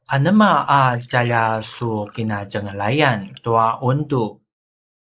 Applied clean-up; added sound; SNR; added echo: neural mask model Resemble Enhance denoiser.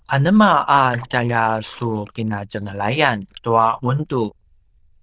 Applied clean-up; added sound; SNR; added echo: neural diffusion model UNIVERSE++.